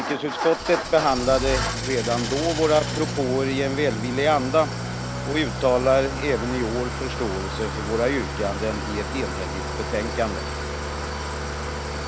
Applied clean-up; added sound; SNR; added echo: none; Idling / Engine starting; 4 dB; none.